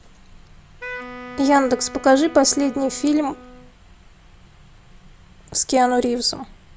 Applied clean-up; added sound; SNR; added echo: none; Wind instrument, woodwind instrument; 16 dB; none.